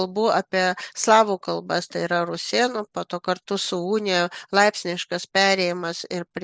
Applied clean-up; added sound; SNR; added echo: none; none; none; none.